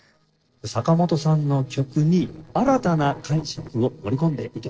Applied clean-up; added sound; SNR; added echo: neural separator model SepFormer DNS4.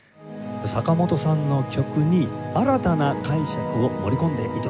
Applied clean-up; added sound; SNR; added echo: none; none; none; none.